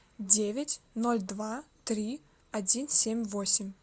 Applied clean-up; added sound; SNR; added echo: none; none; none; none.